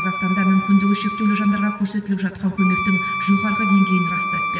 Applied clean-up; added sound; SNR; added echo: none; Wind instrument, woodwind instrument; 5 dB; reverberation time 2.2 s.